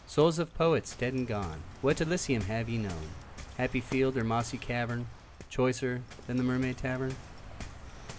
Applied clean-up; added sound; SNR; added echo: none; Waves, surf; 14 dB; none.